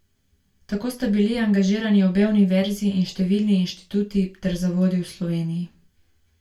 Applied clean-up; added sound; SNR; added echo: none; none; none; reverberation time 0.2 s.